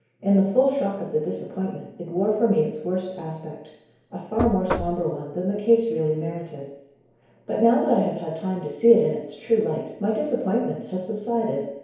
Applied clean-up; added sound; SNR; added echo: none; Knock; 6 dB; reverberation time 1.0 s.